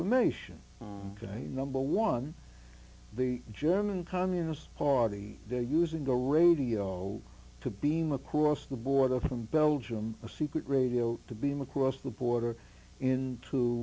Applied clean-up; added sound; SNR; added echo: none; none; none; none.